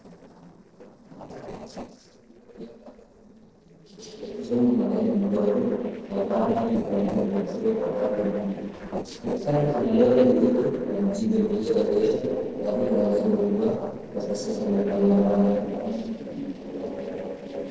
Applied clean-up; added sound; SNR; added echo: neural separator model SepFormer DNS4.